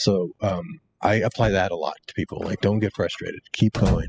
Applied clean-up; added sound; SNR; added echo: classical method spectral subtraction.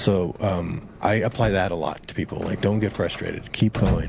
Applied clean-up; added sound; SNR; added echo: none; Drawer open or close; 9 dB; none.